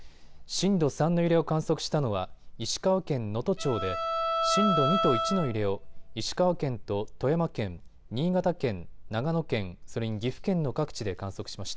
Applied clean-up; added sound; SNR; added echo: none; Bowed string instrument; 1 dB; none.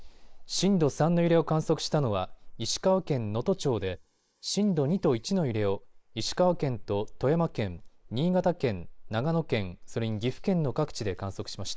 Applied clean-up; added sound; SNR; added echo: neural mask model Resemble Enhance denoiser.